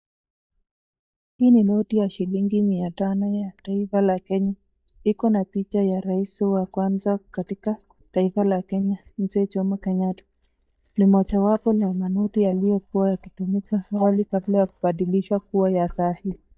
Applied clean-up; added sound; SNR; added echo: neural mask model DeepFilterNet 3.